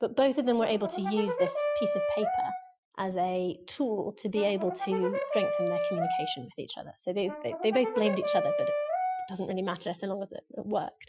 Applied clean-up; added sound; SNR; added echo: classical method Wiener filter.